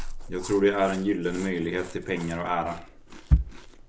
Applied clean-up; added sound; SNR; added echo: none; Chewing, mastication; 13 dB; none.